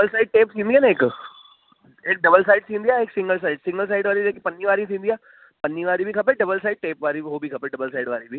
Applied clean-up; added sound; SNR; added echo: none; none; none; none.